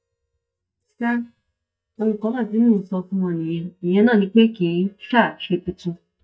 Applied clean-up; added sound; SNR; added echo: neural mask model DeepFilterNet 3.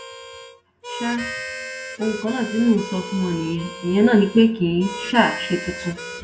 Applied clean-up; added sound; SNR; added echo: none; Harmonica; 12 dB; reverberation time 1.8 s.